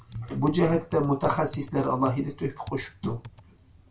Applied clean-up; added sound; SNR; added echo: none; Typing; 18 dB; reverberation time 0.2 s.